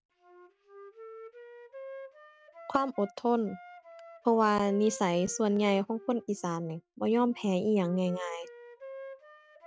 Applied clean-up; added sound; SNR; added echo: none; Wind instrument, woodwind instrument; 18 dB; none.